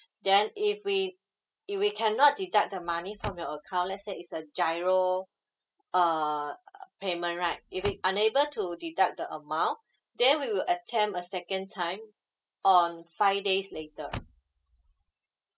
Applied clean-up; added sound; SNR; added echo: classical method spectral subtraction.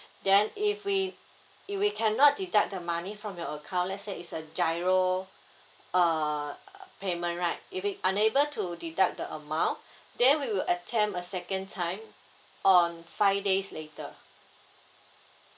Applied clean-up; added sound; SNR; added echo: none; none; none; none.